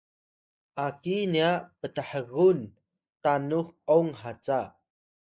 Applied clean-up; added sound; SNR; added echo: neural mask model Resemble Enhance denoiser.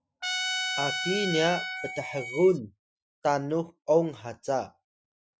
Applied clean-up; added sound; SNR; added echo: classical method Wiener filter.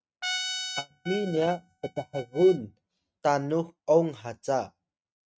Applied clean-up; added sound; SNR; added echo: neural mask model RNNoise.